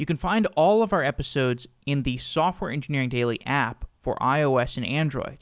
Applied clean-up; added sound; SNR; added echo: none; none; none; none.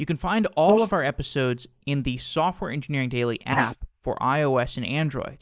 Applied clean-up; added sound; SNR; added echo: neural mask model Resemble Enhance denoiser.